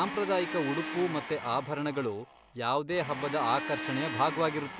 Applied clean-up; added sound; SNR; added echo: none; Domestic sounds, home sounds; 8 dB; none.